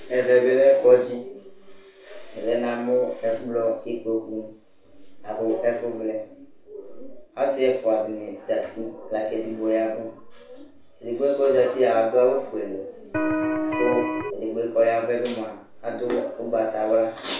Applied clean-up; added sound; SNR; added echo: none; Electric guitar; 1 dB; reverberation time 0.3 s.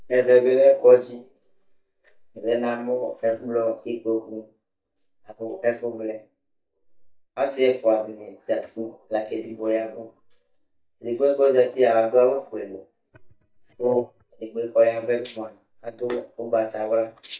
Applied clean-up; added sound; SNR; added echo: neural mask model DeepFilterNet 3.